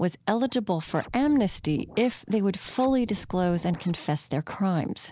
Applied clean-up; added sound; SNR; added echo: none; Scratching (performance technique); 19 dB; none.